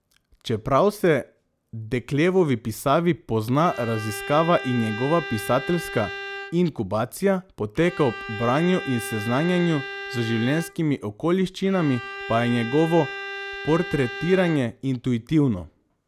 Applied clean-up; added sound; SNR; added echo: none; Bowed string instrument; 11 dB; none.